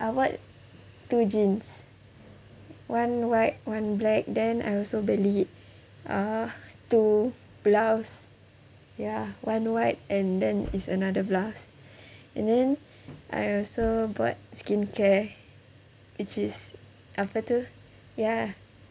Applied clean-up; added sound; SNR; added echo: none; Bass drum; 15 dB; none.